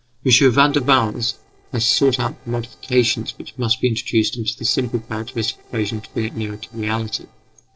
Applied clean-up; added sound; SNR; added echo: neural separator model SepFormer DNS4.